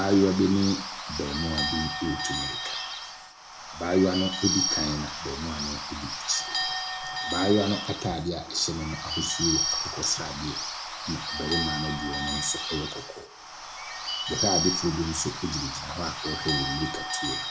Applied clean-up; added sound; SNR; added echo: none; Bird / Bell; 3 dB; reverberation time 0.4 s.